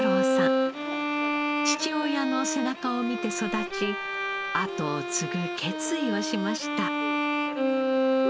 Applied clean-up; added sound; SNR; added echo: none; Bowed string instrument; -3 dB; none.